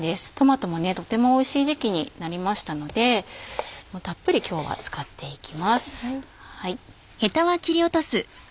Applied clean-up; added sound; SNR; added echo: none; none; none; none.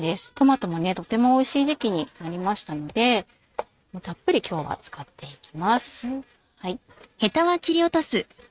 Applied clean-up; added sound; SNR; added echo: neural mask model RNNoise.